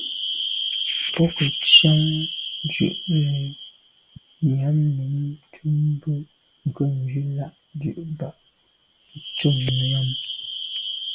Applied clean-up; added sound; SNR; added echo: none; none; none; none.